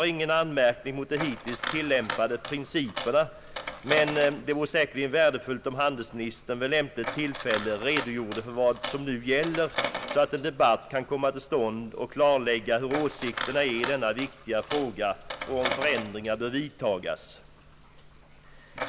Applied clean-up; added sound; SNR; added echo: none; Coin (dropping); 8 dB; none.